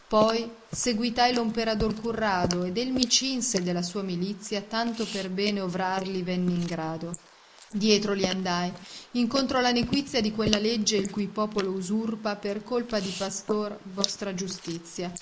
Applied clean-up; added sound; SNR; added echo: neural mask model Resemble Enhance denoiser.